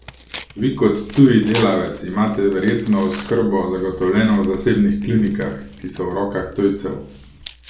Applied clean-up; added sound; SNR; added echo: none; Tearing; 20 dB; none.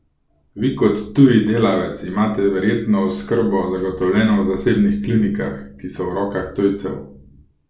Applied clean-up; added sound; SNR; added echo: none; none; none; none.